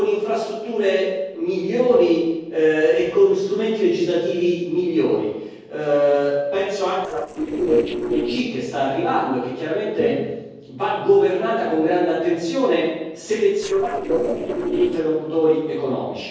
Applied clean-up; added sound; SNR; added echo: neural separator model SepFormer DNS4.